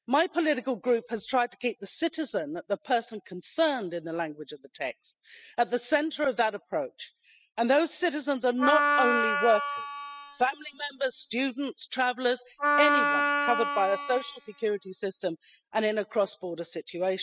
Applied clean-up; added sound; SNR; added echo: classical method spectral subtraction.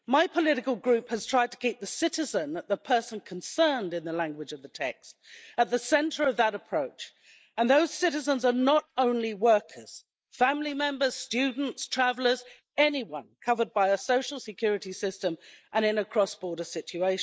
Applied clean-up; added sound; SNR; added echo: neural mask model Resemble Enhance denoiser.